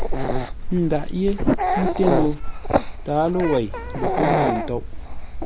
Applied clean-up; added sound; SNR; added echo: none; Dog; -2 dB; none.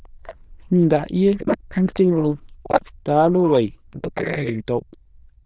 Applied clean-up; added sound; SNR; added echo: neural diffusion model UNIVERSE++.